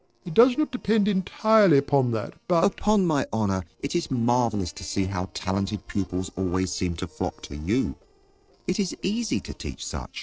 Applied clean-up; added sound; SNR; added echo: neural separator model SepFormer DNS4.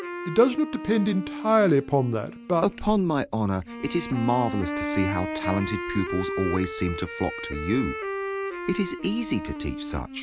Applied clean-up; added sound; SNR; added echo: none; Wind instrument, woodwind instrument; 7 dB; none.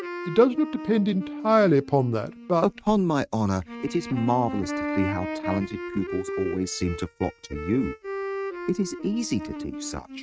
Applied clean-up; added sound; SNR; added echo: neural mask model RNNoise.